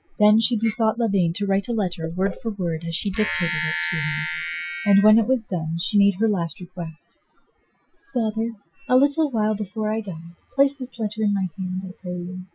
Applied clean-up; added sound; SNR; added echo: classical method Wiener filter.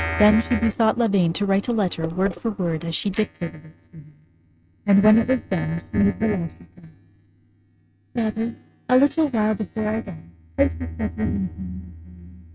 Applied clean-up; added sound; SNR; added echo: neural mask model RNNoise.